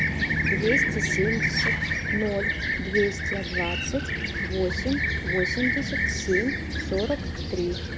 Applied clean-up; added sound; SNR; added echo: none; Fixed-wing aircraft, airplane; -3 dB; none.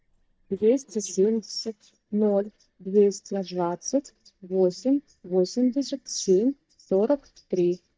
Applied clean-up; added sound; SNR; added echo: neural mask model DeepFilterNet 3.